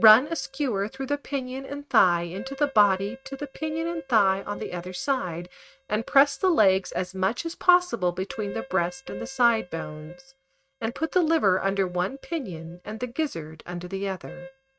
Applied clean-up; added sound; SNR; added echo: neural mask model RNNoise.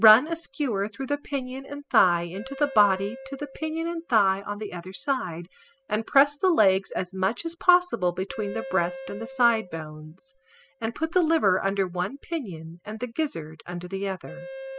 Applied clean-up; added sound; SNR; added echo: classical method spectral subtraction.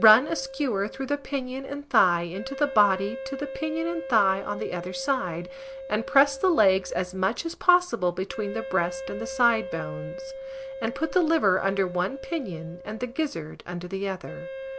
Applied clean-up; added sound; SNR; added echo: none; Wind instrument, woodwind instrument; 12 dB; none.